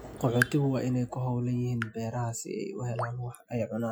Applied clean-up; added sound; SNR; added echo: classical method Wiener filter.